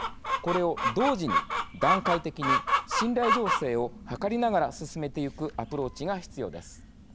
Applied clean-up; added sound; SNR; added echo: none; Chicken, rooster; 1 dB; none.